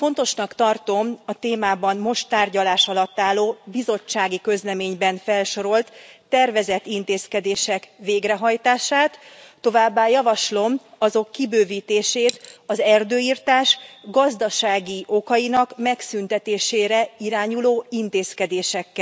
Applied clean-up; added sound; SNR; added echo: none; Coin (dropping); 15 dB; none.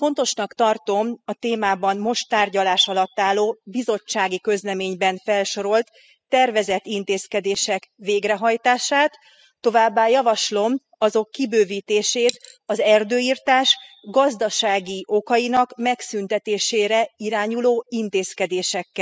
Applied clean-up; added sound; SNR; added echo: classical method spectral subtraction.